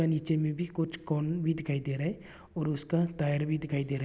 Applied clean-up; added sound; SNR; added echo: none; none; none; none.